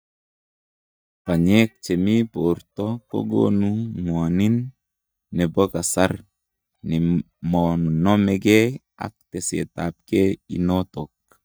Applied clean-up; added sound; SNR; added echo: neural mask model DeepFilterNet 3.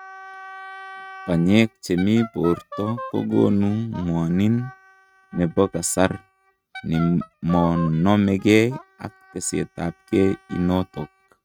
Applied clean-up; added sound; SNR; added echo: neural mask model RNNoise.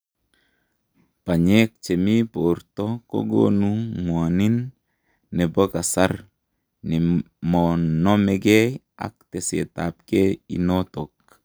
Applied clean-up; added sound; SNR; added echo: none; none; none; none.